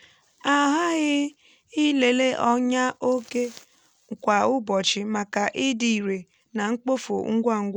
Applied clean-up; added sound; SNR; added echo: none; none; none; none.